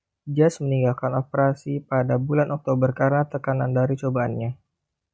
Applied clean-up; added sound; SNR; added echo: none; none; none; none.